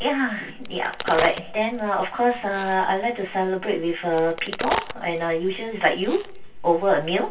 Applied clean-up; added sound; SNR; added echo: none; Crack; 12 dB; reverberation time 0.2 s.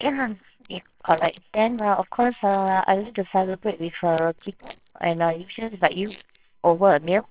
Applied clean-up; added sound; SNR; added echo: neural separator model SepFormer WHAMR!.